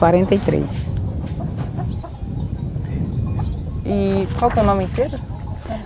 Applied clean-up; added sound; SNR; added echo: none; none; none; none.